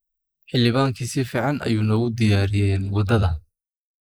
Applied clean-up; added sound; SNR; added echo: neural mask model Resemble Enhance denoiser.